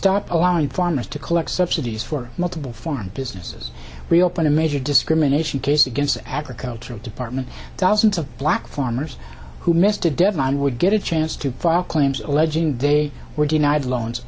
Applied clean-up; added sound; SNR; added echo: none; none; none; none.